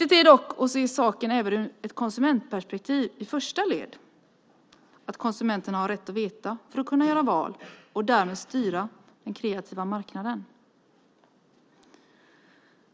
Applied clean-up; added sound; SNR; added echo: none; none; none; none.